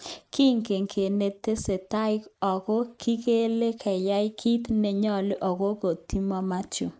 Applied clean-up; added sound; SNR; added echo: neural mask model Resemble Enhance denoiser.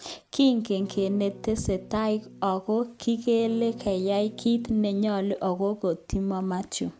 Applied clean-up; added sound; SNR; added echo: none; Electric guitar / Strum; 18 dB; none.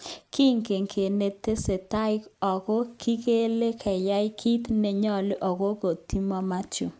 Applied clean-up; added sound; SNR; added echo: none; none; none; none.